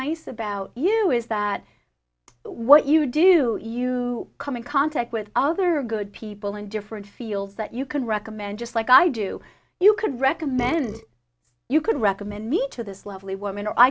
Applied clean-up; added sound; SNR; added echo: none; Burping, eructation; 15 dB; none.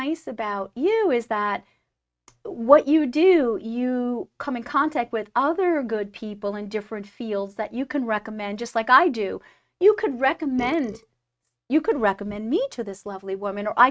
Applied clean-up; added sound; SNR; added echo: neural mask model RNNoise.